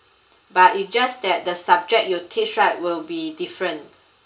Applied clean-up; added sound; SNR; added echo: none; none; none; reverberation time 0.4 s.